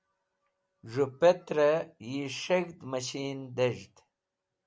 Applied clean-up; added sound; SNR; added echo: none; none; none; none.